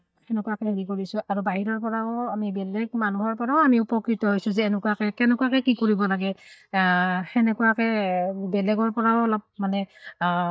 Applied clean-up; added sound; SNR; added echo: neural mask model DeepFilterNet 3.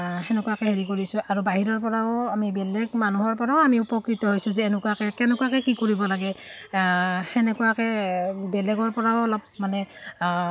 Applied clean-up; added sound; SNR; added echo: none; none; none; none.